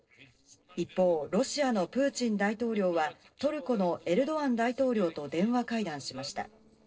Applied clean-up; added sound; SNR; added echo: neural separator model SepFormer DNS4.